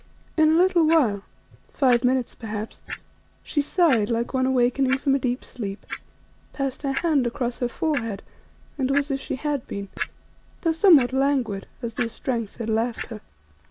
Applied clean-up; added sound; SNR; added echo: none; Clock; 15 dB; none.